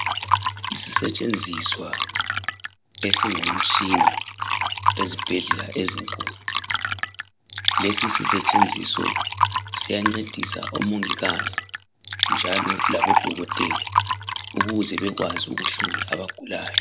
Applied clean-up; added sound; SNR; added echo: none; Fill (with liquid); -5 dB; none.